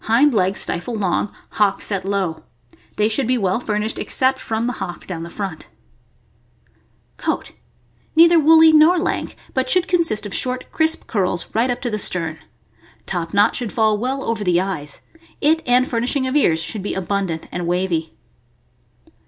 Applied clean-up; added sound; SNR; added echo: none; none; none; none.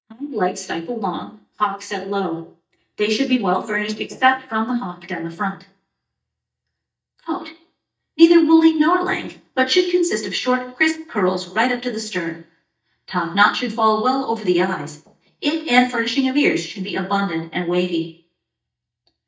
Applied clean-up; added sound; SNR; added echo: neural mask model DeepFilterNet 3.